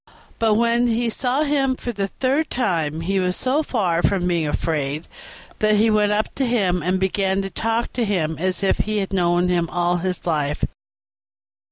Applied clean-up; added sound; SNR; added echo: none; none; none; none.